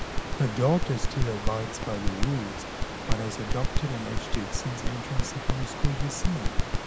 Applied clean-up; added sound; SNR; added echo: none; Crackle; -3 dB; none.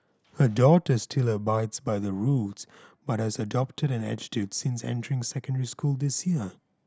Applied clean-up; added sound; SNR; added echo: none; none; none; none.